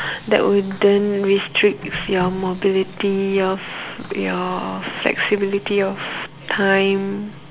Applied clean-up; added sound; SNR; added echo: none; Printer; 18 dB; none.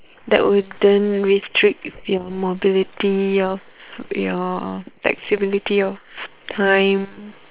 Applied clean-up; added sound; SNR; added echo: neural separator model SepFormer WHAM!.